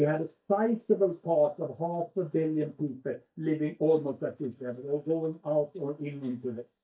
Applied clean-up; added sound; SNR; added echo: neural mask model DeepFilterNet 3.